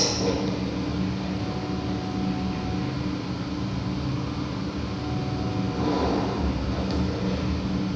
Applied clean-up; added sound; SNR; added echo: none; Wind instrument, woodwind instrument; 16 dB; reverberation time 1.0 s.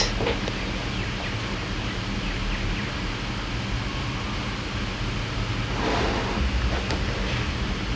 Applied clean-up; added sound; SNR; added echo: none; none; none; none.